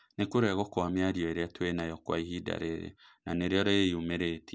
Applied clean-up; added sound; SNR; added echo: none; none; none; none.